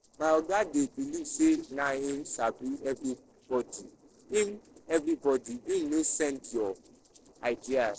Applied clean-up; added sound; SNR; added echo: neural separator model SepFormer DNS4.